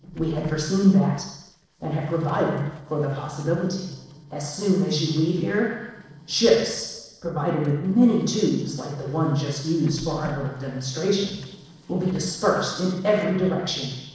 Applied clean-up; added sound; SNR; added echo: neural separator model SepFormer DNS4.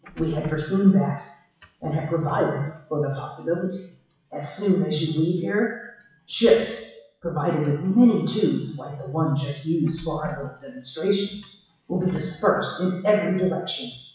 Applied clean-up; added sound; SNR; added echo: classical method WPE with log-MMSE.